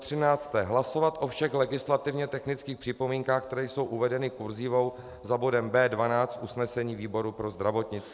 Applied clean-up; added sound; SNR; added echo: none; none; none; none.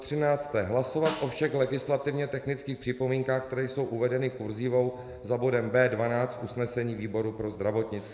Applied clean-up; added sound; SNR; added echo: none; Snare drum; 14 dB; reverberation time 1.3 s.